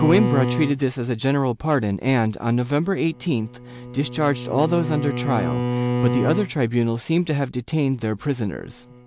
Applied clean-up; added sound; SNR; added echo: none; Bowed string instrument; 6 dB; none.